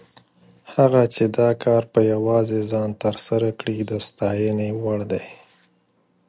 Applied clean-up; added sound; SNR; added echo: none; none; none; none.